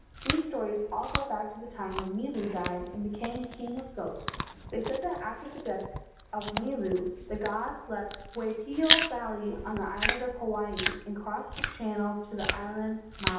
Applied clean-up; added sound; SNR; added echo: none; Chewing, mastication; 2 dB; reverberation time 0.8 s.